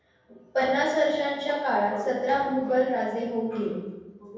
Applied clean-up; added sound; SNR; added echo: none; none; none; reverberation time 1.1 s.